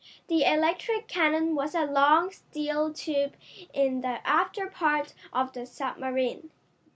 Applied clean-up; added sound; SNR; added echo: none; none; none; none.